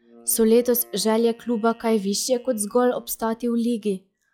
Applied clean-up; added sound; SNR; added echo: classical method log-MMSE.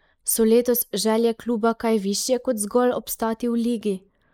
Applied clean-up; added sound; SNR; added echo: neural mask model Resemble Enhance denoiser.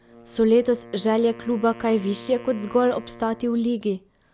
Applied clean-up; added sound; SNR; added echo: none; Wind instrument, woodwind instrument; 20 dB; none.